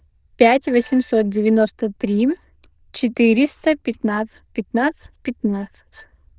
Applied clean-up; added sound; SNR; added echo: neural diffusion model UNIVERSE++.